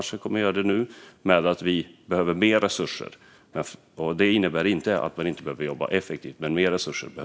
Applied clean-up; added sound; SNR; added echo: none; none; none; none.